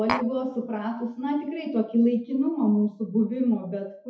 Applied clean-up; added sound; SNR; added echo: classical method WPE with log-MMSE.